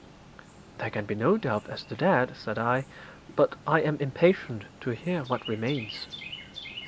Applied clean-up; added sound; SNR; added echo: none; Chirp, tweet; 18 dB; none.